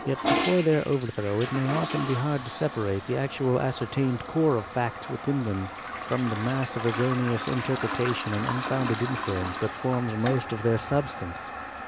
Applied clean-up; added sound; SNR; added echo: none; Toilet flush; 7 dB; none.